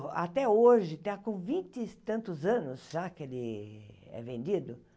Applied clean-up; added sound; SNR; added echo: none; none; none; none.